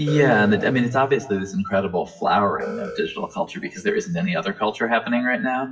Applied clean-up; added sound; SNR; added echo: classical method WPE with log-MMSE.